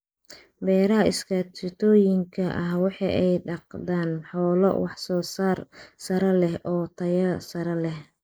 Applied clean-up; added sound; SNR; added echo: neural mask model Resemble Enhance denoiser.